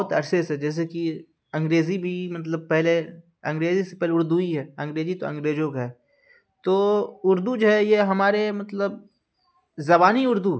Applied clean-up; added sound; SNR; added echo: none; none; none; none.